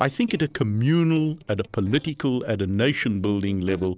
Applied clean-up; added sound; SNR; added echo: neural separator model SepFormer DNS4.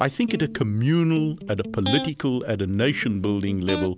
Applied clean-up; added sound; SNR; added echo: none; Electric guitar; 10 dB; none.